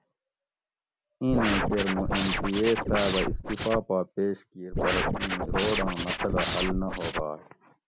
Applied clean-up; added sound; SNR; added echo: none; Scratching (performance technique); -1 dB; none.